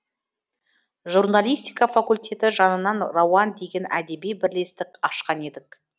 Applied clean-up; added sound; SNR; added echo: none; none; none; none.